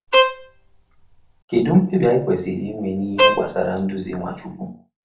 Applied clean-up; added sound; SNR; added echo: none; Bowed string instrument; -1 dB; reverberation time 0.4 s.